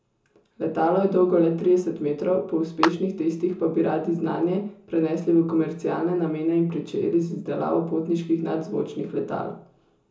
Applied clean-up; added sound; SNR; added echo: none; Clapping; 8 dB; reverberation time 0.7 s.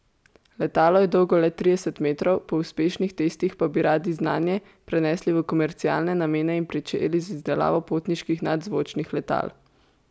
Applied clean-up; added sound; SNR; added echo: none; none; none; none.